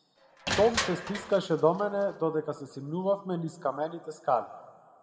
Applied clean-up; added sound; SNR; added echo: none; Crushing; 9 dB; reverberation time 1.2 s.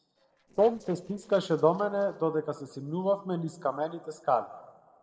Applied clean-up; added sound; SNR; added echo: neural separator model SepFormer DNS4.